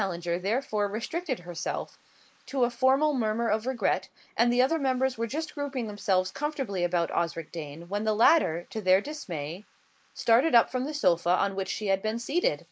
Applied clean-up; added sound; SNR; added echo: neural mask model Resemble Enhance denoiser.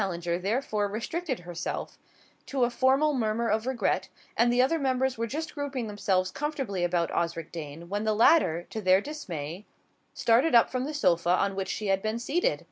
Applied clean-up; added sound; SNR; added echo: none; none; none; none.